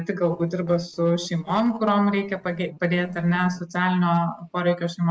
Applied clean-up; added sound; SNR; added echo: neural separator model SepFormer DNS4.